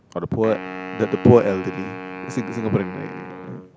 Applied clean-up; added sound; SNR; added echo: none; Wind instrument, woodwind instrument; 12 dB; none.